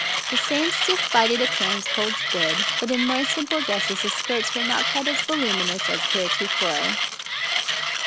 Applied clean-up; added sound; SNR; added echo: none; Mechanisms; -3 dB; none.